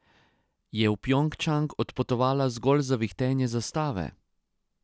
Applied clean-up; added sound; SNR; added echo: none; none; none; none.